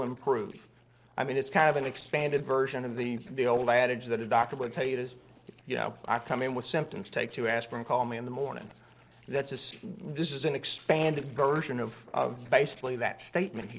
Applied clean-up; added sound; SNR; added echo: neural separator model SepFormer DNS4.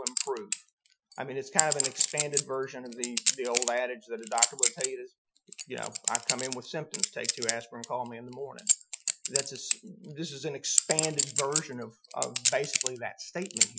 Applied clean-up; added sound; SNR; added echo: classical method Wiener filter.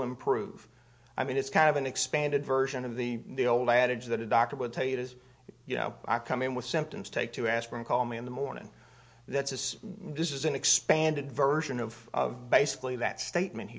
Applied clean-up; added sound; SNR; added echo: none; none; none; none.